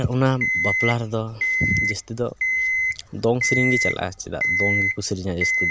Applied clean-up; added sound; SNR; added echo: none; Alarm; -1 dB; none.